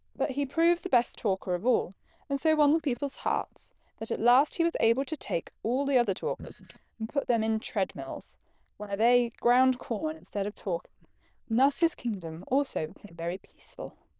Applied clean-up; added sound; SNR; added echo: neural diffusion model UNIVERSE++.